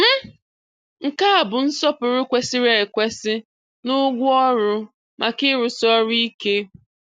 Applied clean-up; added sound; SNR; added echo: none; none; none; none.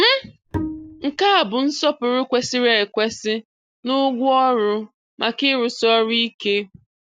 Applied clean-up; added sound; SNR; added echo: none; Bowed string instrument; 10 dB; none.